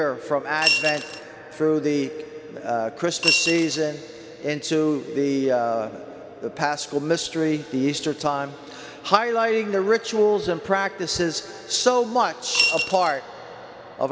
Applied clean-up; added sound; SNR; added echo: none; Coin (dropping) / Glass; 1 dB; none.